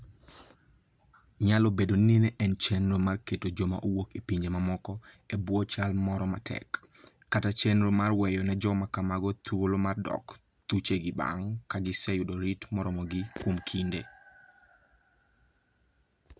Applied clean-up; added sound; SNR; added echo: none; none; none; none.